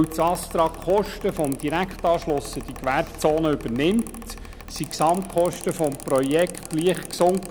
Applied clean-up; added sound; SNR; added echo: none; Mechanical fan; 15 dB; none.